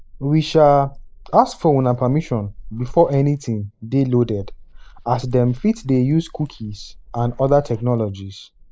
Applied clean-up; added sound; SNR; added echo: neural mask model Resemble Enhance denoiser.